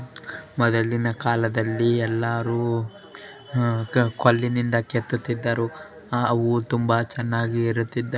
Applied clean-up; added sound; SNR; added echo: none; none; none; none.